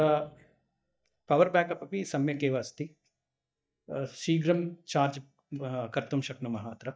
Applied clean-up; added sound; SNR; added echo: neural mask model DeepFilterNet 3.